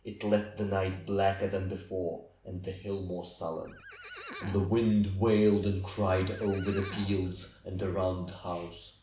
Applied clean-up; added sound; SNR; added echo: none; Livestock, farm animals, working animals; 16 dB; none.